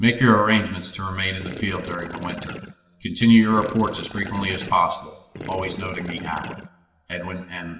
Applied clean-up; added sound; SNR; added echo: none; Gurgling / Liquid; 12 dB; reverberation time 1.5 s.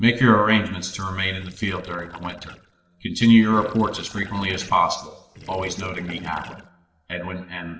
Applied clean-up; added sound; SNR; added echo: neural separator model SepFormer DNS4.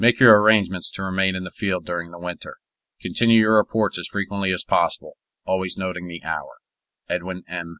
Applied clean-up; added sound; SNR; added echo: none; none; none; none.